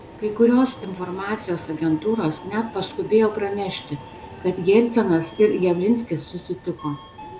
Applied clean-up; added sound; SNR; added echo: none; Subway, metro, underground; 18 dB; none.